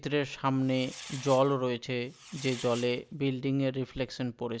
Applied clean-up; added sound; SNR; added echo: none; Fireworks; 18 dB; none.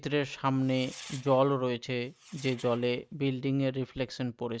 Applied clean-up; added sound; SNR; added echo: neural mask model RNNoise.